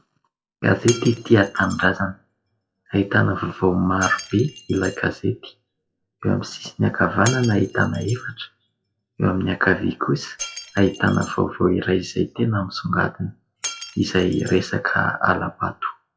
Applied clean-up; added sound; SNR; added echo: classical method WPE with log-MMSE.